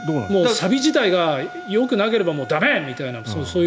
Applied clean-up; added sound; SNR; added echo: none; Wind instrument, woodwind instrument; 17 dB; none.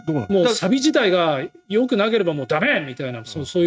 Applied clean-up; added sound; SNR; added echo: neural mask model RNNoise.